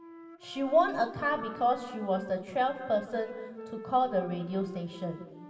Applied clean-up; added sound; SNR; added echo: none; Wind instrument, woodwind instrument; 16 dB; reverberation time 1.9 s.